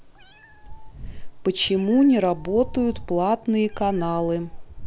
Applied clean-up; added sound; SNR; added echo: none; Meow; 12 dB; none.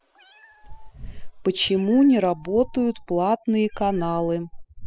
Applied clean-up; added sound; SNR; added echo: classical method spectral subtraction.